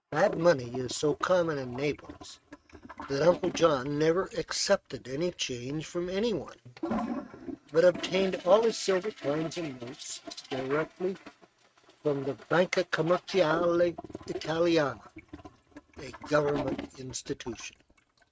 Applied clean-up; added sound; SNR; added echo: neural mask model RNNoise.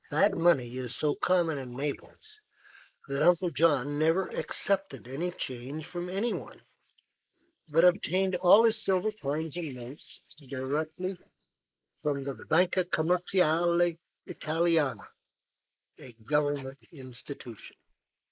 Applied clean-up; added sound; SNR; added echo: neural mask model Resemble Enhance denoiser.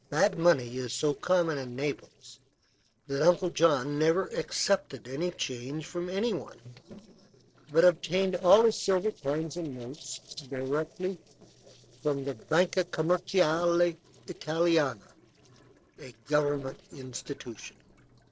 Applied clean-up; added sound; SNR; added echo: neural separator model SepFormer DNS4.